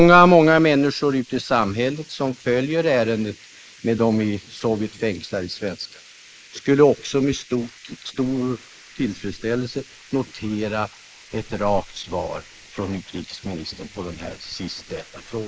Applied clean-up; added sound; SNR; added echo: neural mask model Resemble Enhance denoiser.